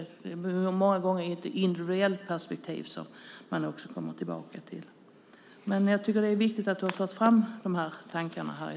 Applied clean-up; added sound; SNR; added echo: none; none; none; none.